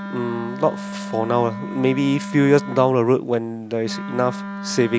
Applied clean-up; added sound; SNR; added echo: none; Wind instrument, woodwind instrument; 10 dB; none.